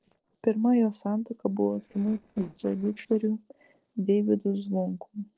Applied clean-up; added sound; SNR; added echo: neural separator model SepFormer DNS4.